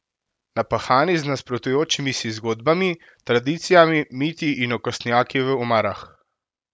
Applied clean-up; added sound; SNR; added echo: none; none; none; none.